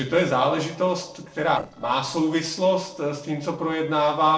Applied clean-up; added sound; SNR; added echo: neural separator model SepFormer DNS4.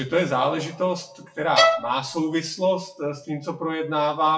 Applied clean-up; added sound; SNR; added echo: classical method WPE with log-MMSE.